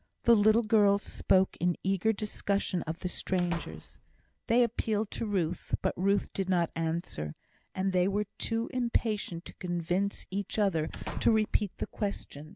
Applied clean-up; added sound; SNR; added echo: none; Slam / Wood; 17 dB; none.